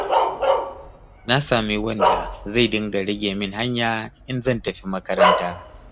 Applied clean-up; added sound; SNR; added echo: none; Bark; 0 dB; none.